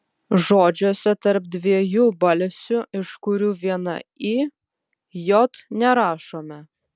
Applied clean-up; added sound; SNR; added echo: none; none; none; none.